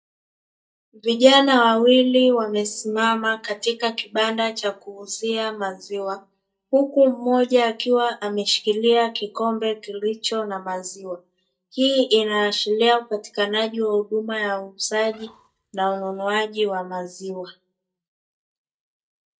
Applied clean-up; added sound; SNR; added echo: neural mask model DeepFilterNet 3.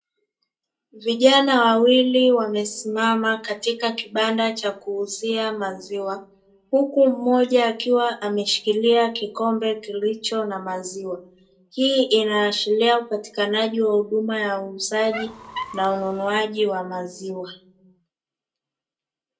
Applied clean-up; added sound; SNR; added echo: none; Squeak; 13 dB; reverberation time 0.2 s.